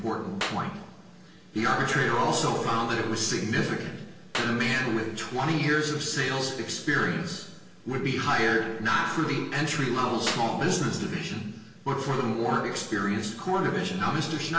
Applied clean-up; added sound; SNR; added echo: none; Clapping; 13 dB; reverberation time 0.8 s.